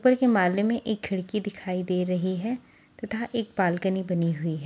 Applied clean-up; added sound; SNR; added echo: none; none; none; none.